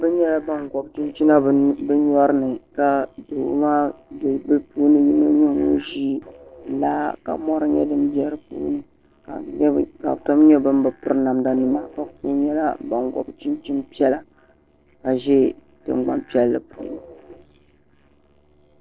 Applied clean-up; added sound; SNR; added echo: neural separator model SepFormer DNS4.